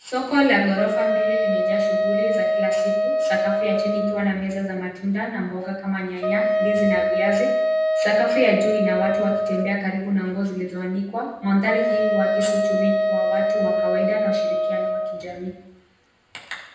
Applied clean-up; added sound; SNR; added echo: none; Wind instrument, woodwind instrument; -2 dB; reverberation time 0.9 s.